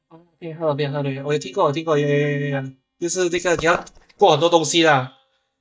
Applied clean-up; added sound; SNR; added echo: neural mask model DeepFilterNet 3.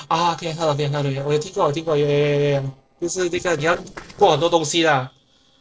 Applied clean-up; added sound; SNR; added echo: neural separator model SepFormer DNS4.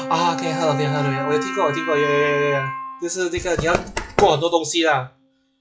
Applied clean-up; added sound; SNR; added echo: classical method log-MMSE.